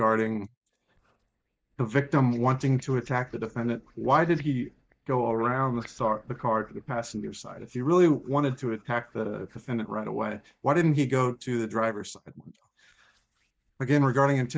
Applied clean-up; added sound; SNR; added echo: neural mask model DeepFilterNet 3.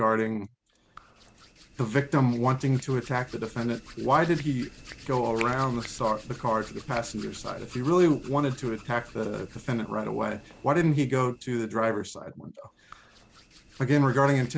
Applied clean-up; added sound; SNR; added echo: none; Hands; 20 dB; none.